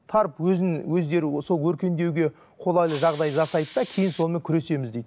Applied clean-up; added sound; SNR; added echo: none; Hiss; 11 dB; none.